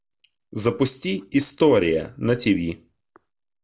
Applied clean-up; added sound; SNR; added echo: none; none; none; none.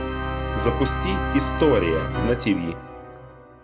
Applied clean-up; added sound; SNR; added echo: none; Organ; 2 dB; none.